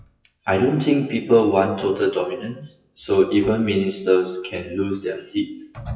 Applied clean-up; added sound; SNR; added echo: classical method WPE with log-MMSE.